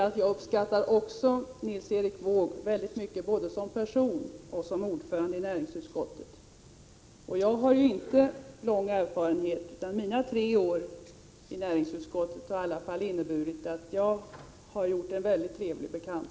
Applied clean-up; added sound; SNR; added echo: none; none; none; none.